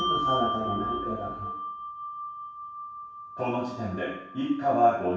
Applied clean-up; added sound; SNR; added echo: none; Bell; 4 dB; reverberation time 0.7 s.